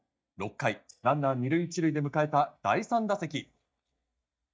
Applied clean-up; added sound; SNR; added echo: neural mask model DeepFilterNet 3.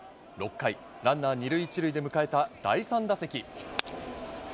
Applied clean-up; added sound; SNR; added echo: none; none; none; none.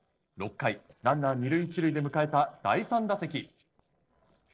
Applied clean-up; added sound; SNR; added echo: neural separator model SepFormer DNS4.